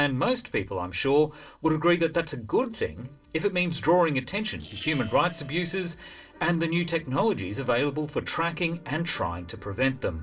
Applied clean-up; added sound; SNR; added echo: neural separator model SepFormer DNS4.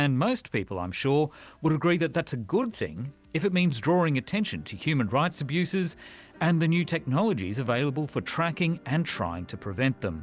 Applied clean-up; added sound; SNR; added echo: none; none; none; none.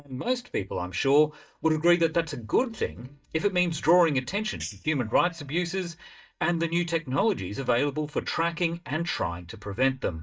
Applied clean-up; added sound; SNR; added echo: neural mask model DeepFilterNet 3.